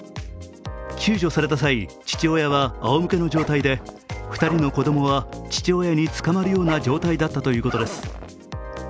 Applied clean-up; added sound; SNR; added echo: none; Zipper (clothing); 14 dB; none.